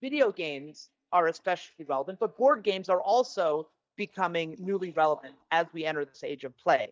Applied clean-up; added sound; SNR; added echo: neural mask model DeepFilterNet 3.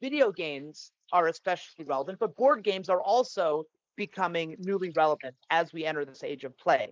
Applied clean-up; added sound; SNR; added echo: neural mask model Resemble Enhance denoiser.